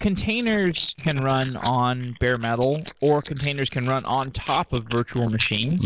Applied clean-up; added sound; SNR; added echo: neural mask model Resemble Enhance denoiser.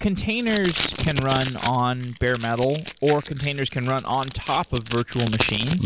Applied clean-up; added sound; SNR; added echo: none; Packing tape, duct tape; 9 dB; none.